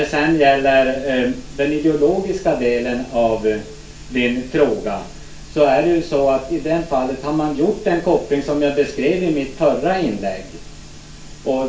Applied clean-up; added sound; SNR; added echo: none; none; none; reverberation time 0.3 s.